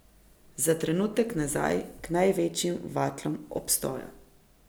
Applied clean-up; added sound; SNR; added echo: none; none; none; none.